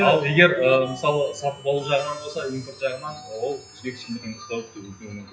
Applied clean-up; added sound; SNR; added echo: classical method WPE with log-MMSE.